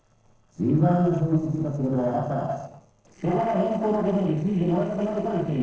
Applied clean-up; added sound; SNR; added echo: neural separator model SepFormer DNS4.